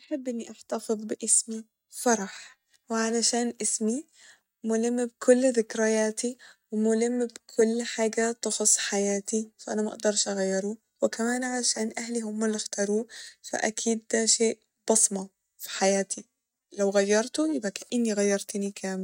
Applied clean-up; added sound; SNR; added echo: neural mask model DeepFilterNet 3.